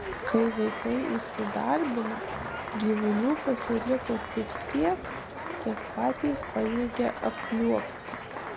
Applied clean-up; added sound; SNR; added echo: none; Applause + Crowd; 6 dB; none.